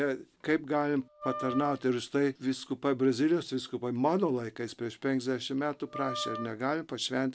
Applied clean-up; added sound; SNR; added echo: none; Wind instrument, woodwind instrument; 11 dB; none.